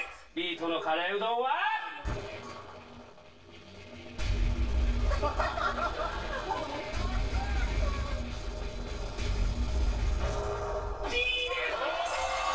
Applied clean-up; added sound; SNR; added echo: neural separator model SepFormer DNS4.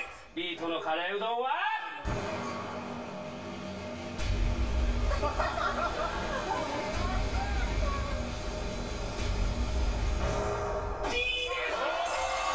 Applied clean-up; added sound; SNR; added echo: none; Keyboard (musical); 18 dB; reverberation time 0.1 s.